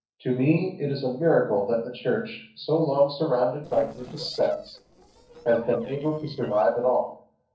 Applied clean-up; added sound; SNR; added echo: neural separator model SepFormer DNS4.